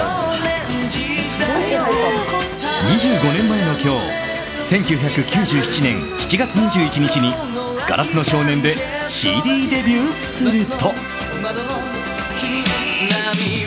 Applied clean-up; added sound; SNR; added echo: none; none; none; none.